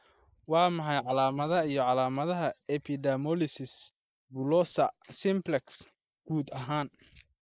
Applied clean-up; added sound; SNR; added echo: neural mask model Resemble Enhance denoiser.